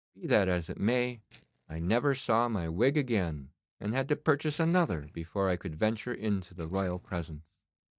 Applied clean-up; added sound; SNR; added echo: neural mask model DeepFilterNet 3.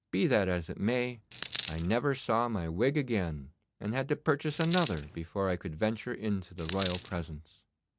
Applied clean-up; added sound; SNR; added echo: none; Coin (dropping); -2 dB; none.